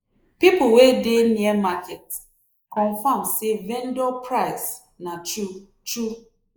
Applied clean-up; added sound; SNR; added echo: neural mask model Resemble Enhance denoiser.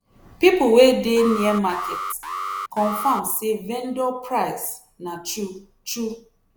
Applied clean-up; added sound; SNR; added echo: none; Alarm; 9 dB; none.